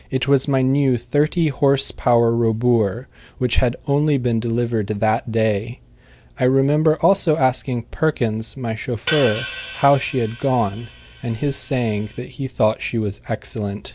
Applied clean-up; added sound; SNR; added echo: none; Hi-hat; 9 dB; none.